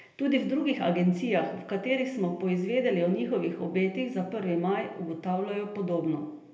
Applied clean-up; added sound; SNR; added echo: none; none; none; reverberation time 0.8 s.